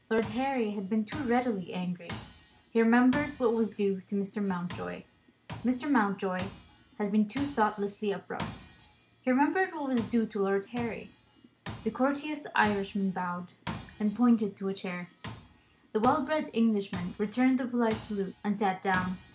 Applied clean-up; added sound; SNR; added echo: none; Tools; 16 dB; none.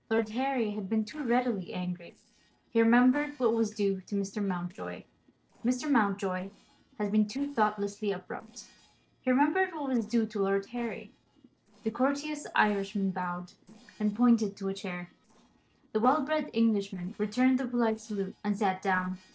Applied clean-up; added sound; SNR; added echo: neural separator model SepFormer DNS4.